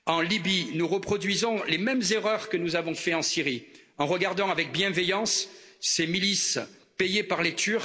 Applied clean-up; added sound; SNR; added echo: none; none; none; none.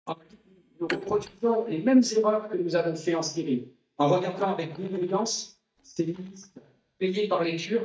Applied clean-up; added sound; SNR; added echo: neural mask model DeepFilterNet 3.